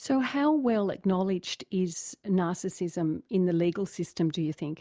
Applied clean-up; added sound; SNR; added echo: none; none; none; none.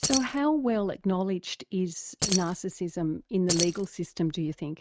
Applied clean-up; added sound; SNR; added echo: neural mask model RNNoise.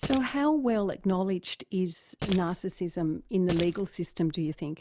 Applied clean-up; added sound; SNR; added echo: none; Keys jangling; 6 dB; none.